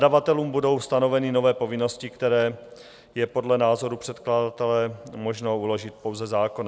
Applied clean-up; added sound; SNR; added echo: none; none; none; none.